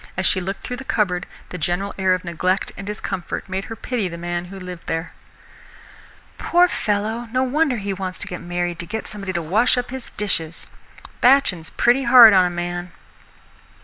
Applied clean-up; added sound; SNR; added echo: none; none; none; none.